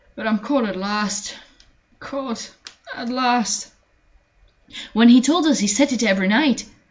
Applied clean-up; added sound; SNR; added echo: none; none; none; none.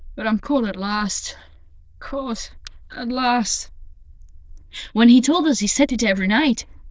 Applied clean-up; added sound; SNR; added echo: neural diffusion model UNIVERSE++.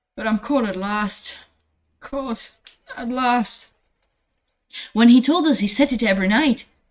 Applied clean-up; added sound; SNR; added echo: neural mask model RNNoise.